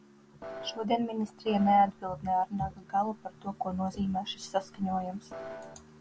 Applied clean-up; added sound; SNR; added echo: none; Piano; 10 dB; none.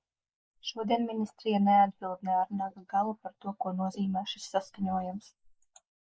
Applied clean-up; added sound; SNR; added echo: neural mask model Resemble Enhance denoiser.